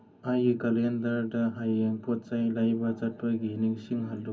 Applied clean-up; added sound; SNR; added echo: none; none; none; reverberation time 0.4 s.